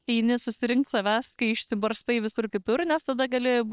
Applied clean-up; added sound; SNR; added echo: neural separator model SepFormer WHAM!.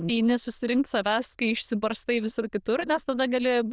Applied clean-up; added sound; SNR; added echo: neural diffusion model UNIVERSE++.